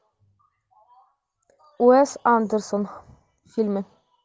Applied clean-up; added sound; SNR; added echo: none; none; none; none.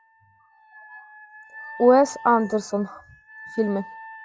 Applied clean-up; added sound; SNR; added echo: classical method log-MMSE.